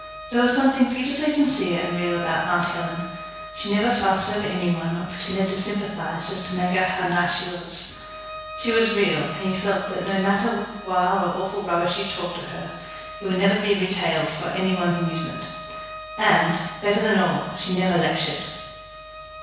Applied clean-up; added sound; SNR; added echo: none; Bowed string instrument; 15 dB; reverberation time 1.1 s.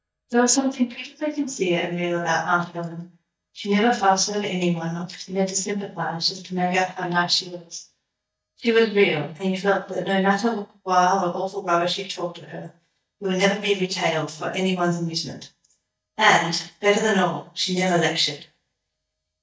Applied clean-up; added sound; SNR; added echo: neural mask model DeepFilterNet 3.